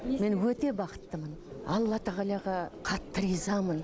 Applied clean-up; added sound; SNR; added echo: none; none; none; none.